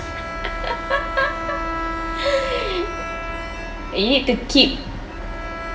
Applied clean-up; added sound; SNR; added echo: none; Bowed string instrument; 7 dB; reverberation time 0.6 s.